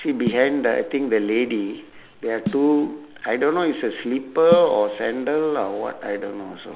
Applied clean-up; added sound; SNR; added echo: none; Snare drum; 15 dB; none.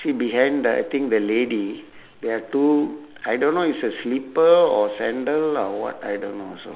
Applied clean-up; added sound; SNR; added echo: none; none; none; none.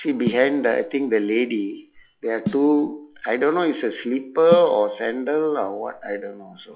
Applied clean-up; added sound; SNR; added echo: classical method log-MMSE.